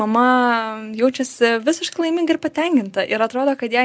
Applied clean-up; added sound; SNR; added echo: none; none; none; none.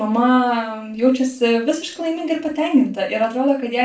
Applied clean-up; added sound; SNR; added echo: none; none; none; reverberation time 0.3 s.